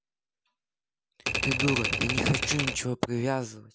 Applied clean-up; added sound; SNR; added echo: none; Typewriter; -1 dB; none.